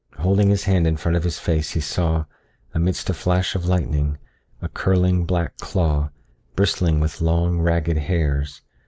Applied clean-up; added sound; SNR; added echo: none; none; none; none.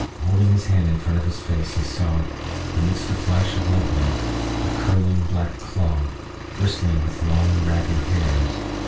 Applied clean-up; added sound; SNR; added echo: none; Accelerating, revving, vroom; 7 dB; reverberation time 0.2 s.